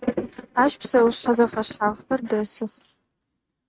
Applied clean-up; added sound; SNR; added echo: neural mask model RNNoise.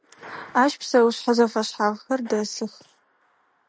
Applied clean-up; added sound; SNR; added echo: none; none; none; none.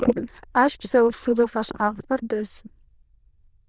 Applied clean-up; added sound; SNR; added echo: neural diffusion model UNIVERSE++.